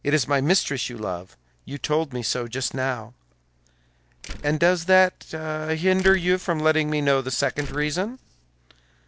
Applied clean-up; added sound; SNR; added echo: neural separator model SepFormer DNS4.